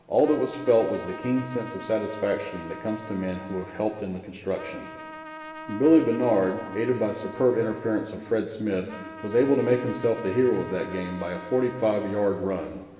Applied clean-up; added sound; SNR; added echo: none; Trumpet; 15 dB; reverberation time 1.4 s.